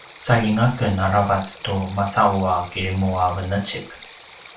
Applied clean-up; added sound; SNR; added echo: none; Stream; 17 dB; reverberation time 0.3 s.